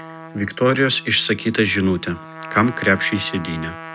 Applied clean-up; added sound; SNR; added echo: none; Trumpet; 15 dB; none.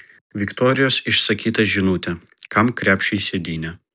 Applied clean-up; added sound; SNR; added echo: none; none; none; none.